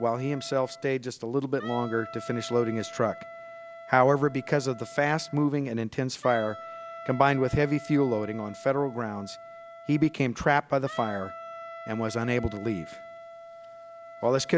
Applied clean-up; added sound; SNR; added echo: none; Wind instrument, woodwind instrument; 16 dB; none.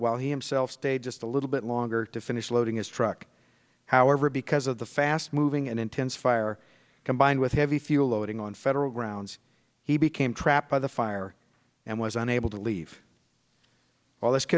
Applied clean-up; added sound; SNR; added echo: none; none; none; none.